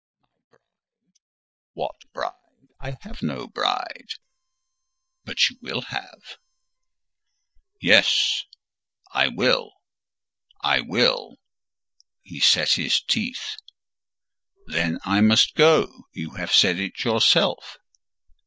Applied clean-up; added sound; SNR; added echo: neural mask model DeepFilterNet 3.